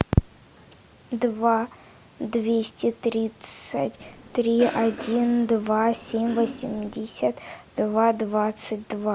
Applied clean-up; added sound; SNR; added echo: none; Cough; 13 dB; none.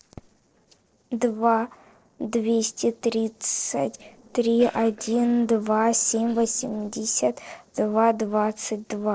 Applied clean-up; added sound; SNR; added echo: neural separator model SepFormer DNS4.